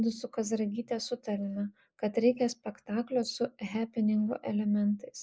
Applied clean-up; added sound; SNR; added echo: neural mask model Resemble Enhance denoiser.